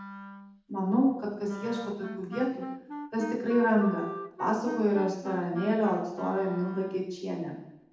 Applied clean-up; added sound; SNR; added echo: none; Wind instrument, woodwind instrument; 12 dB; reverberation time 0.8 s.